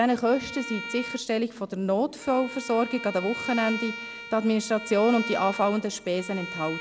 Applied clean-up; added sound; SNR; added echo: none; Bowed string instrument; 11 dB; none.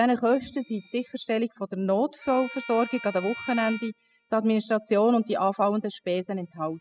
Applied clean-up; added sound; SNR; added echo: classical method spectral subtraction.